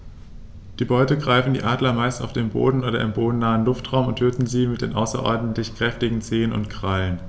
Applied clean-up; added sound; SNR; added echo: none; none; none; none.